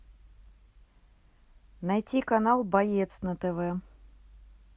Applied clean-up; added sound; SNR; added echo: none; none; none; none.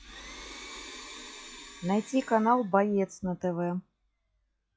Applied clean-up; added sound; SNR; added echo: classical method log-MMSE.